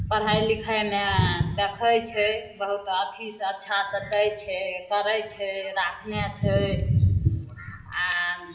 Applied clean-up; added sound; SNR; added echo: none; none; none; reverberation time 1.7 s.